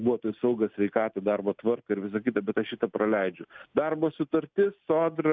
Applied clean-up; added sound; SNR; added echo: none; none; none; none.